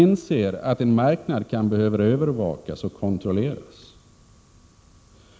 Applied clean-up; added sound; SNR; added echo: none; none; none; none.